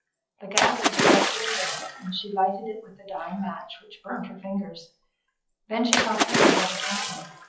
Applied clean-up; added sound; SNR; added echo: classical method WPE with log-MMSE.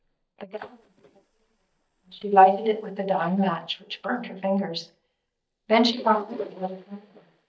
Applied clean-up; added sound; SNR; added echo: neural mask model DeepFilterNet 3.